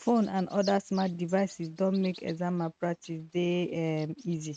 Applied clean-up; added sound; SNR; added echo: neural mask model RNNoise.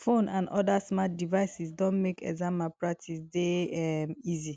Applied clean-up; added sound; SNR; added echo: none; none; none; none.